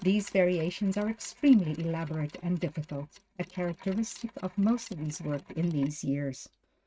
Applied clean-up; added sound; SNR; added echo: neural mask model RNNoise.